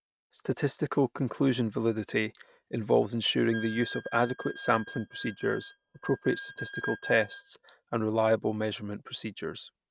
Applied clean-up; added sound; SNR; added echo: neural mask model RNNoise.